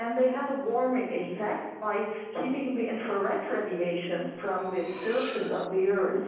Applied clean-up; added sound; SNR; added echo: none; Cutlery, silverware; 15 dB; reverberation time 1.1 s.